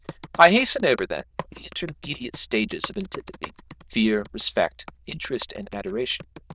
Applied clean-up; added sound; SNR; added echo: neural diffusion model UNIVERSE++.